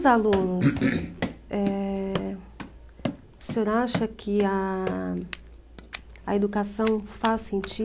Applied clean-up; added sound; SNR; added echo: none; Run; 11 dB; none.